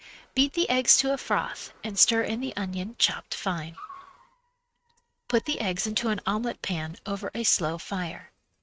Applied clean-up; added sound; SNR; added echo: neural mask model RNNoise.